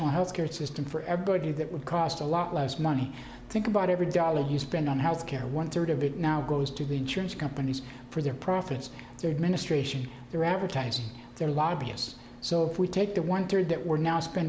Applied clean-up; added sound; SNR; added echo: none; none; none; none.